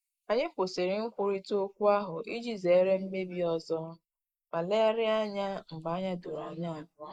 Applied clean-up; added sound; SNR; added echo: neural mask model Resemble Enhance denoiser.